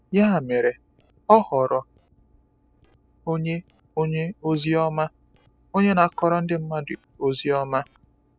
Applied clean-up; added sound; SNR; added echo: neural separator model SepFormer DNS4.